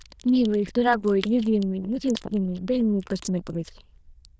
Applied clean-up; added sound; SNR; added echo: neural diffusion model UNIVERSE++.